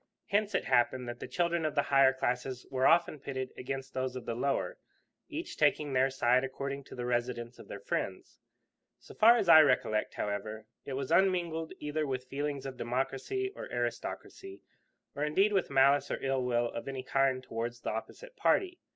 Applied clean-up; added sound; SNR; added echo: none; none; none; none.